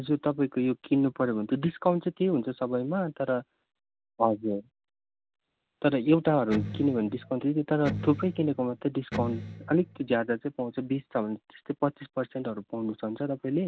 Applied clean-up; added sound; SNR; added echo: none; Electric guitar; 8 dB; none.